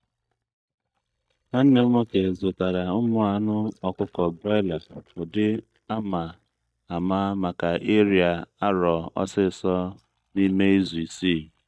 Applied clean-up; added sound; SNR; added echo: neural mask model DeepFilterNet 3.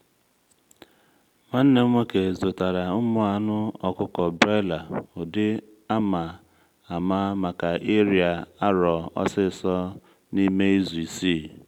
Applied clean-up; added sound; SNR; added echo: none; none; none; none.